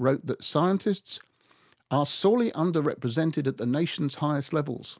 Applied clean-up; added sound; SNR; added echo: none; none; none; none.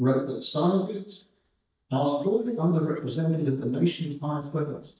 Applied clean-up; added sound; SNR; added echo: neural mask model DeepFilterNet 3.